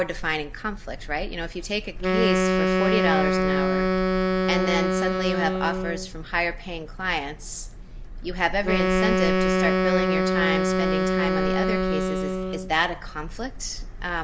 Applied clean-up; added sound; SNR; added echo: none; Wind instrument, woodwind instrument; -3 dB; none.